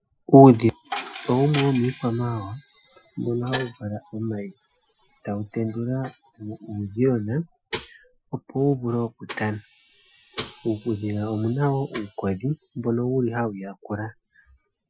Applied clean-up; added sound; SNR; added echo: classical method Wiener filter.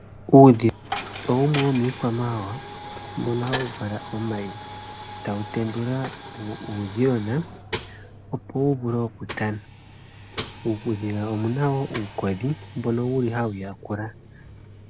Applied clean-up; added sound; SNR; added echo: none; Coin (dropping); 12 dB; none.